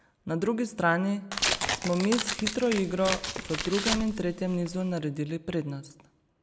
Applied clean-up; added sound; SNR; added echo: none; Tearing; 3 dB; none.